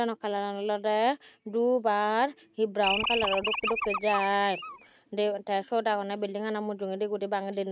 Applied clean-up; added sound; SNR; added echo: neural mask model RNNoise.